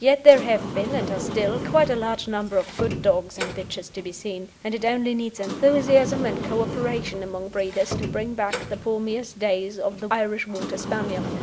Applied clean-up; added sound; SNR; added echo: none; Sliding door; 9 dB; none.